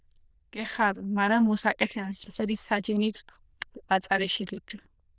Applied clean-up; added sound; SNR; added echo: neural diffusion model UNIVERSE++.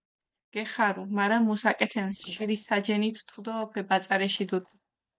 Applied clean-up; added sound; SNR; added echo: neural mask model DeepFilterNet 3.